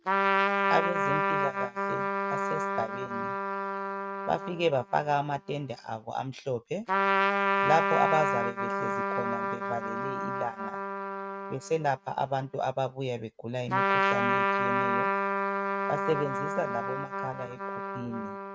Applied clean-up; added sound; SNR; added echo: neural mask model RNNoise.